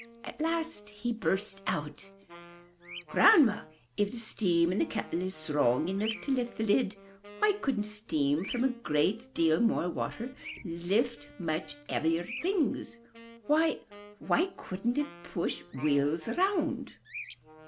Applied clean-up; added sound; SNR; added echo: none; Wind instrument, woodwind instrument + Bird vocalization, bird call, bird song; 18 dB; none.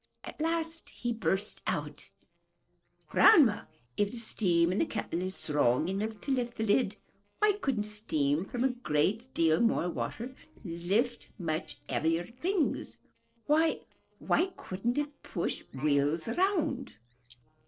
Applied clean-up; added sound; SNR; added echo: neural separator model SepFormer DNS4.